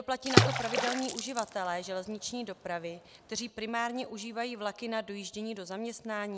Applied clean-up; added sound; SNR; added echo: none; Water / Splash, splatter; -3 dB; none.